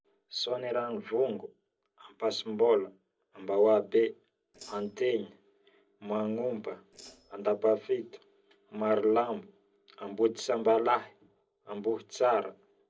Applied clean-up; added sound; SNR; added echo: neural separator model SepFormer DNS4.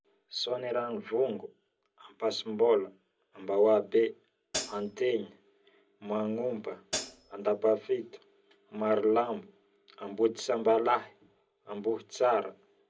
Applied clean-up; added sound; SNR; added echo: none; Hi-hat; 5 dB; reverberation time 0.4 s.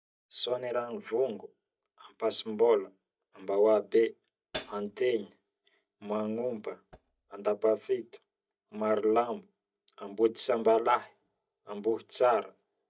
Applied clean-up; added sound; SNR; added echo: neural mask model DeepFilterNet 3.